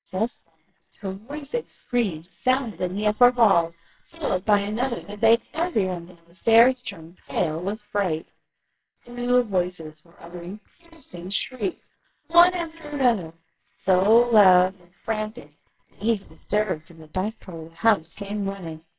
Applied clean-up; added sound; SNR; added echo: neural separator model SepFormer WHAMR!.